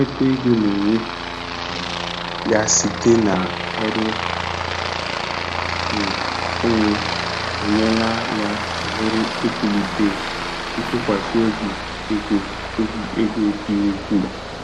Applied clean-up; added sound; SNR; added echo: none; Aircraft; 3 dB; none.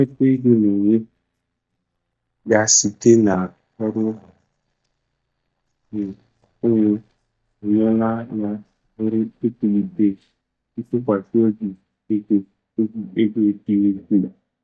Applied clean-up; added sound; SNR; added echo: neural mask model DeepFilterNet 3.